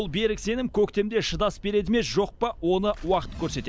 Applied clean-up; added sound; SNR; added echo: none; none; none; none.